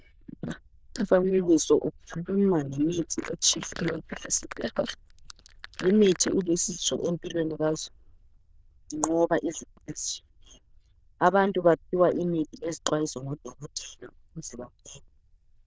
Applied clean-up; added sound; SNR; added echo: neural diffusion model UNIVERSE++.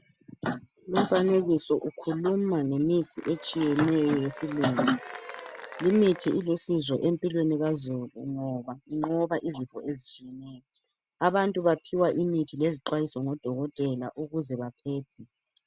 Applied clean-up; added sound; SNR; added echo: none; Applause / Cheering; 15 dB; none.